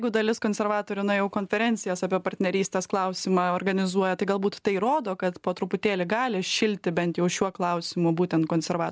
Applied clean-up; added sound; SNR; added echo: none; none; none; none.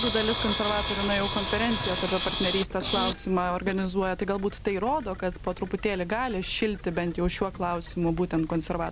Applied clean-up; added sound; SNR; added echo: none; Camera; 0 dB; none.